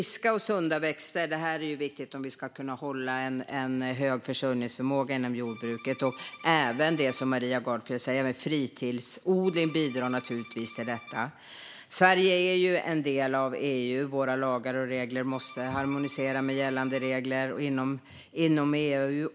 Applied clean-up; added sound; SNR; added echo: none; Bowed string instrument; 20 dB; none.